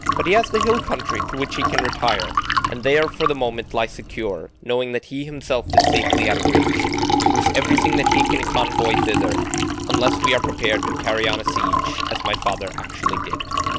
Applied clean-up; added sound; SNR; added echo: none; Liquid; -3 dB; none.